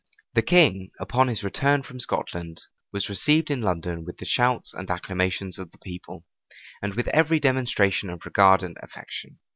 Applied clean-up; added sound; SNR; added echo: none; none; none; none.